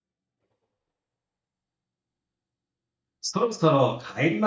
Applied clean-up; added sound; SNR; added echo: neural mask model DeepFilterNet 3.